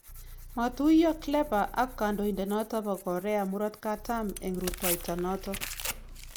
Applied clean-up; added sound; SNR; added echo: none; Tearing + Idling / Car; 10 dB; none.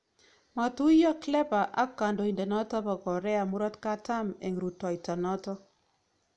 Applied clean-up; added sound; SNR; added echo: none; none; none; none.